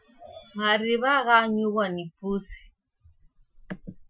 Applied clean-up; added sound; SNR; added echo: classical method Wiener filter.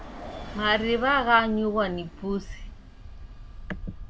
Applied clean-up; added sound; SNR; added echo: none; Bus; 12 dB; none.